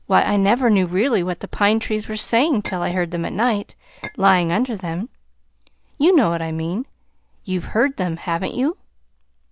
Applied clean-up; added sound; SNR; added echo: none; Chink, clink; 17 dB; none.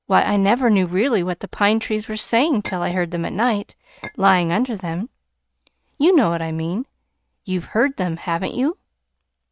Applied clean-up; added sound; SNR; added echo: neural mask model RNNoise.